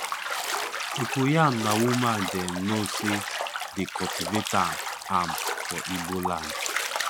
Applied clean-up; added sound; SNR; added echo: none; Bathtub (filling or washing); 2 dB; none.